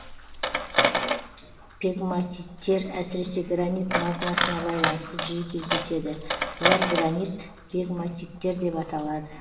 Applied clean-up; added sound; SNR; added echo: none; Coin (dropping); 1 dB; reverberation time 1.3 s.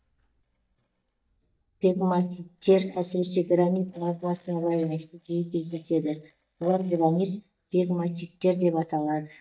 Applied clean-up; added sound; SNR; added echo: neural mask model DeepFilterNet 3.